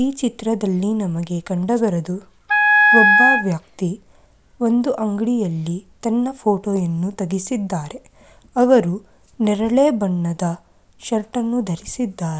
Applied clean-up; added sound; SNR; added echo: none; Wind instrument, woodwind instrument; -5 dB; none.